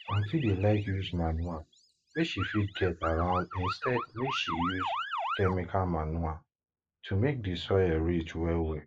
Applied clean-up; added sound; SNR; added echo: neural mask model Resemble Enhance denoiser.